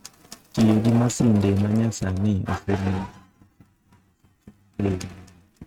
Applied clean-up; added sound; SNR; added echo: neural mask model RNNoise.